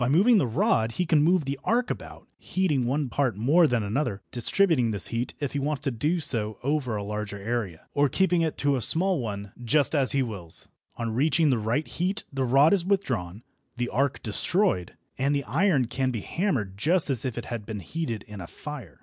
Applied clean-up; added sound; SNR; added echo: none; none; none; none.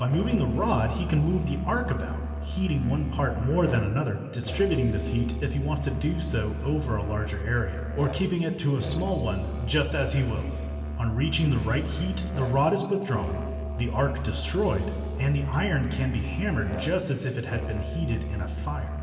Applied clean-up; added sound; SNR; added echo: none; Musical instrument; 5 dB; reverberation time 2.9 s.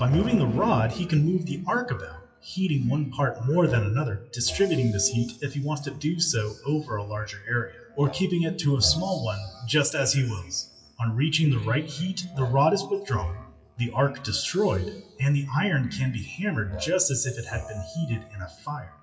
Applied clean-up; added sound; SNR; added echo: classical method WPE with log-MMSE.